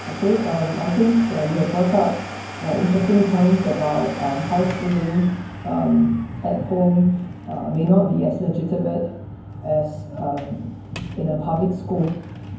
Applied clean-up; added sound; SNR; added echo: none; Domestic sounds, home sounds; 16 dB; reverberation time 0.9 s.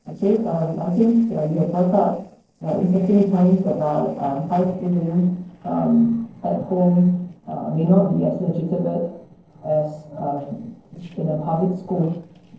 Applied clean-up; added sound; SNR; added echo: neural separator model SepFormer DNS4.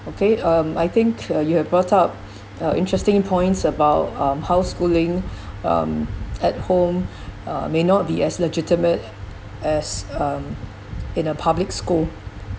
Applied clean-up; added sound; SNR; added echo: none; none; none; none.